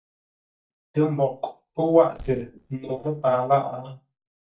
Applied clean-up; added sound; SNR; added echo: neural mask model DeepFilterNet 3.